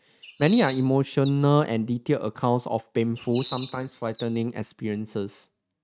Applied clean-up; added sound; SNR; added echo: neural mask model RNNoise.